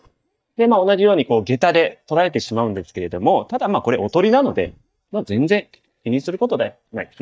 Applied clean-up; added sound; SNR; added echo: neural mask model DeepFilterNet 3.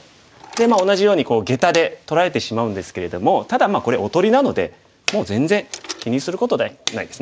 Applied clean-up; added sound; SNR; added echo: none; none; none; none.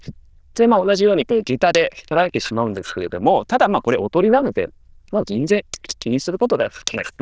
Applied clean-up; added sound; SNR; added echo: neural diffusion model UNIVERSE++.